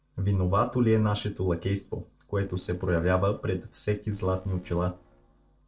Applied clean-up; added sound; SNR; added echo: neural separator model SepFormer DNS4.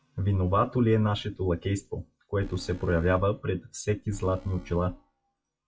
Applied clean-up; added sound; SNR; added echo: classical method WPE with log-MMSE.